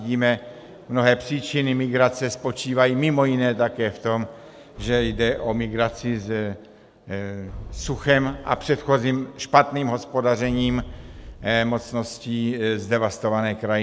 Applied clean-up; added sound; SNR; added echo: none; Boom; 16 dB; none.